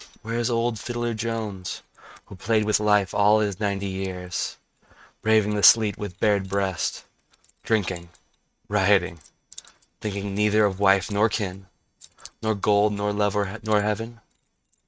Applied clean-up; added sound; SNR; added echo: neural mask model RNNoise.